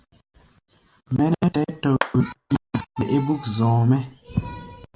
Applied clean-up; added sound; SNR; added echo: none; Clapping; 10 dB; none.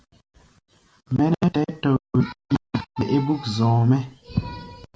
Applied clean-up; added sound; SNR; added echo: none; none; none; none.